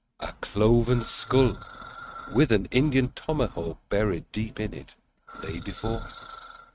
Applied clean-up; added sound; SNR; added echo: neural mask model RNNoise.